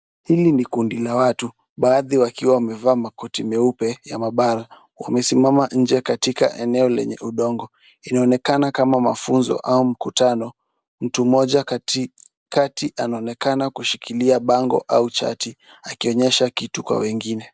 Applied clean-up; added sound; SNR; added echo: none; none; none; none.